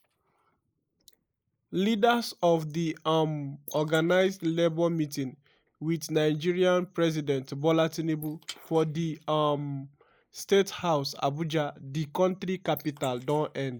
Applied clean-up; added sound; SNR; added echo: neural mask model Resemble Enhance denoiser.